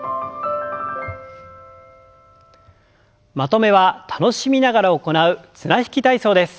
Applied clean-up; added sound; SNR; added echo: none; none; none; none.